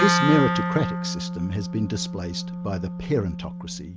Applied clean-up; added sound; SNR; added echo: none; Wind instrument, woodwind instrument; 1 dB; none.